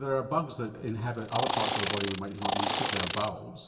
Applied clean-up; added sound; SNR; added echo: none; Insect; -5 dB; reverberation time 1.0 s.